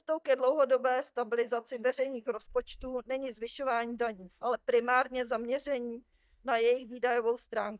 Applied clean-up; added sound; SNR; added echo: neural mask model DeepFilterNet 3.